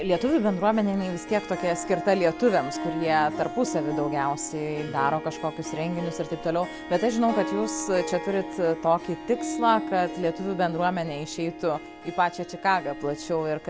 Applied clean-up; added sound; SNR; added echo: none; Harp; 9 dB; none.